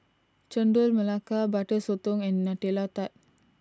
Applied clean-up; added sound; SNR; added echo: none; none; none; none.